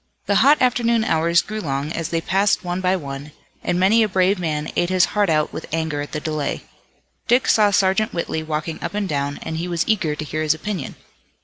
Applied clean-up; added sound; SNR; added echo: none; none; none; none.